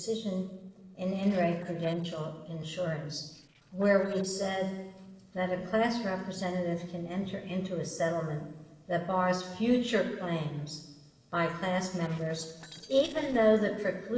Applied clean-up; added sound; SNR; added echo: neural separator model SepFormer DNS4.